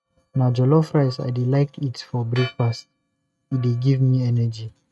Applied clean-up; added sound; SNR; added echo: neural mask model RNNoise.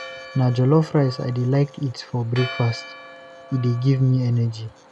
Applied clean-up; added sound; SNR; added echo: none; Church bell; 17 dB; none.